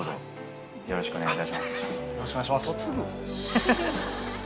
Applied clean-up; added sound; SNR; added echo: none; none; none; none.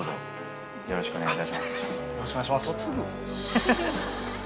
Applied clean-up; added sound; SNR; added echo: none; Trumpet; 15 dB; none.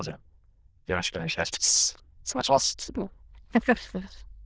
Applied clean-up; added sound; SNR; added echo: neural diffusion model UNIVERSE++.